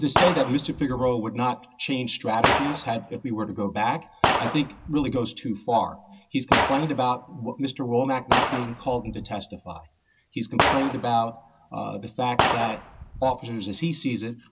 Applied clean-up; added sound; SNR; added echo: none; Gunshot, gunfire; 2 dB; reverberation time 0.2 s.